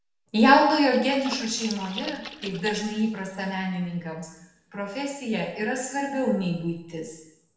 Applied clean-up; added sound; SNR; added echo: none; Splash, splatter; 16 dB; reverberation time 0.8 s.